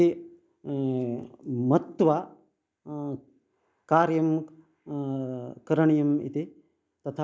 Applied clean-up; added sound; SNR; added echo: none; none; none; none.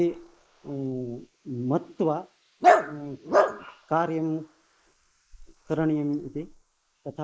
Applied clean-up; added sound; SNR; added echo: neural mask model Resemble Enhance denoiser.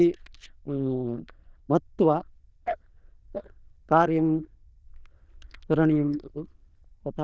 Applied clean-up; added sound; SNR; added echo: neural diffusion model UNIVERSE++.